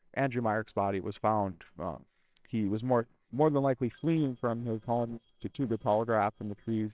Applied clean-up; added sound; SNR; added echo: neural separator model SepFormer WHAMR!.